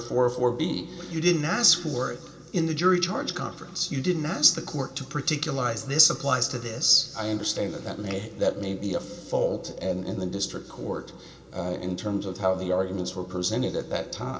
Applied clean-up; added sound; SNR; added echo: none; none; none; reverberation time 2.0 s.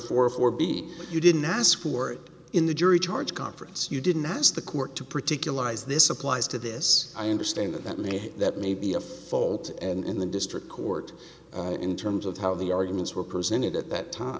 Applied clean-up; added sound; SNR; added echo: none; none; none; none.